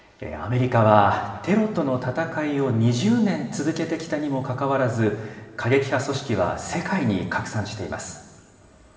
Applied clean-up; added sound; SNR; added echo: none; none; none; reverberation time 2.3 s.